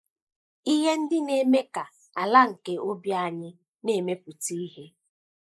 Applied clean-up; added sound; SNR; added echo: neural mask model Resemble Enhance denoiser.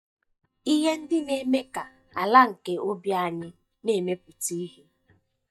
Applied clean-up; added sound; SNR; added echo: neural mask model DeepFilterNet 3.